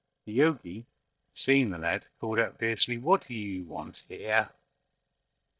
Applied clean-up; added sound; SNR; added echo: neural mask model DeepFilterNet 3.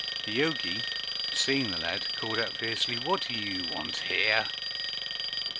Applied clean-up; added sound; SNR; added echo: none; Alarm; 1 dB; none.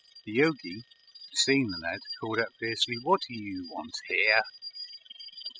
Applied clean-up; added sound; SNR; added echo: classical method spectral subtraction.